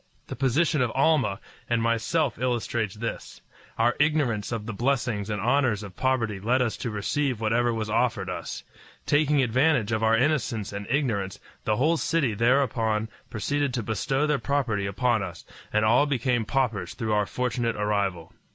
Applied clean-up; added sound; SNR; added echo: none; none; none; none.